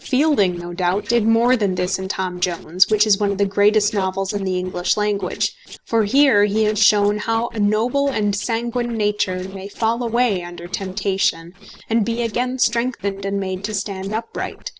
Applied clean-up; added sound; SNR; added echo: neural separator model SepFormer DNS4.